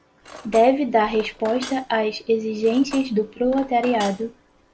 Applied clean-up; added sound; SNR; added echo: none; Cutlery, silverware; 18 dB; none.